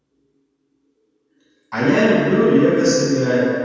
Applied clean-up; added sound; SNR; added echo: none; none; none; reverberation time 2.1 s.